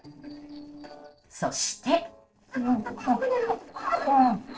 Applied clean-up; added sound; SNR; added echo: neural separator model SepFormer DNS4.